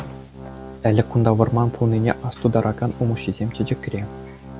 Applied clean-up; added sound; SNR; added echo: none; Organ; 15 dB; none.